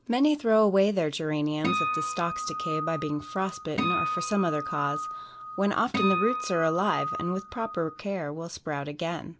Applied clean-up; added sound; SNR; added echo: none; Acoustic guitar; 4 dB; none.